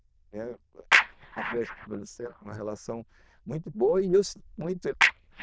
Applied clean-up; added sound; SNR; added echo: neural diffusion model UNIVERSE++.